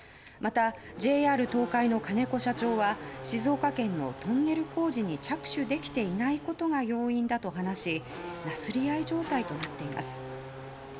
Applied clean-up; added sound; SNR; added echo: none; Race car, auto racing / Accelerating, revving, vroom; 12 dB; none.